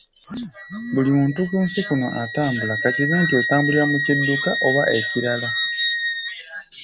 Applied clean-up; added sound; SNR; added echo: none; Wind instrument, woodwind instrument; 3 dB; none.